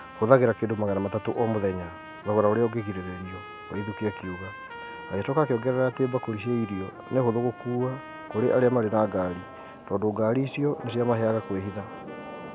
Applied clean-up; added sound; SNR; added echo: none; Trumpet; 17 dB; none.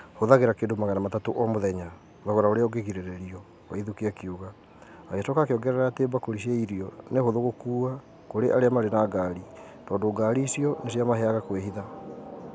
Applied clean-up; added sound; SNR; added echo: none; none; none; none.